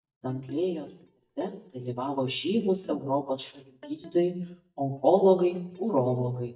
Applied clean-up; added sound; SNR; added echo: neural mask model DeepFilterNet 3.